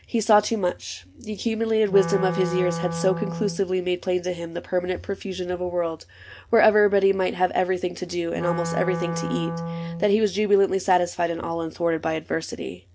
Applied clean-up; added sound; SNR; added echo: none; Wind instrument, woodwind instrument; 6 dB; none.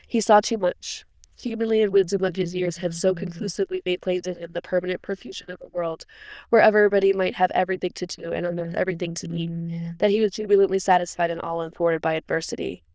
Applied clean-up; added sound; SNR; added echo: neural diffusion model UNIVERSE++.